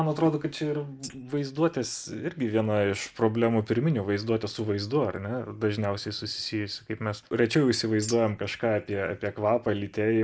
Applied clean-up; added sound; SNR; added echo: neural mask model Resemble Enhance denoiser.